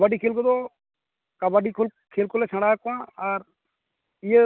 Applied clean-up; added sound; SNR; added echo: none; none; none; none.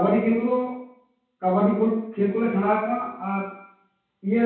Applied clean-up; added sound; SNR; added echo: none; none; none; reverberation time 0.6 s.